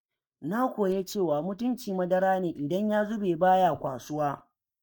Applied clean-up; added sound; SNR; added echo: neural mask model DeepFilterNet 3.